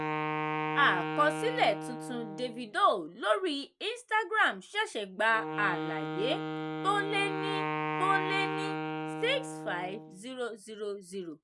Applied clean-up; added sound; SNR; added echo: none; Wind instrument, woodwind instrument; 4 dB; none.